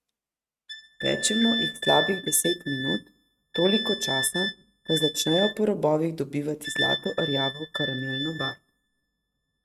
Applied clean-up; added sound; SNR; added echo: neural mask model RNNoise.